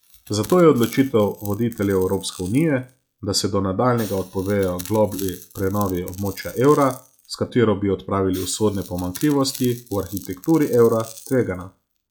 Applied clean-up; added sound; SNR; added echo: classical method log-MMSE.